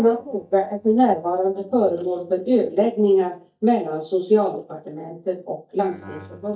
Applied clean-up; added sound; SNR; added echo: neural mask model DeepFilterNet 3.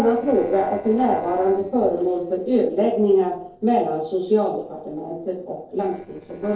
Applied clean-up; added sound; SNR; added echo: neural separator model SepFormer DNS4.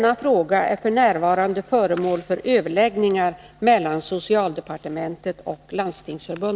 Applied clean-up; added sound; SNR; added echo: none; none; none; none.